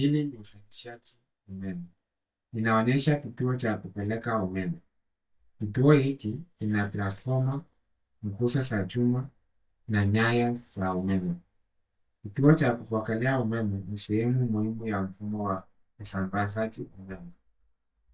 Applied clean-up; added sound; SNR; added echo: neural mask model DeepFilterNet 3.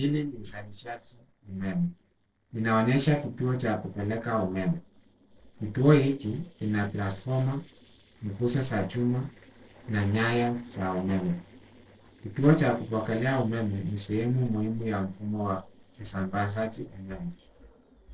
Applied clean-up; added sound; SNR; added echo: neural separator model SepFormer DNS4.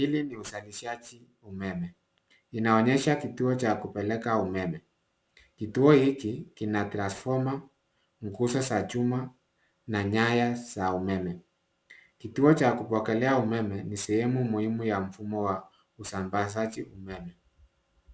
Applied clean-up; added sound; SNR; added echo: none; none; none; none.